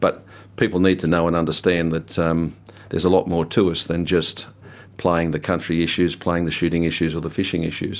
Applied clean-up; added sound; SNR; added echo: none; none; none; none.